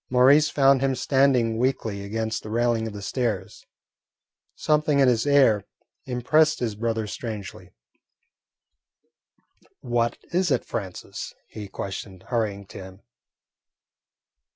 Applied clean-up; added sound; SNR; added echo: none; none; none; none.